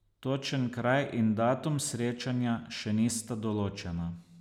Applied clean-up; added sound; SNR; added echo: none; none; none; none.